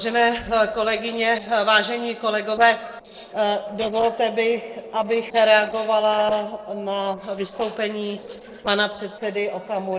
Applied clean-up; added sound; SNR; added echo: neural separator model SepFormer DNS4.